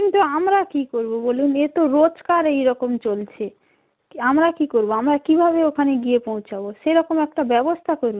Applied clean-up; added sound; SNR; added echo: none; none; none; none.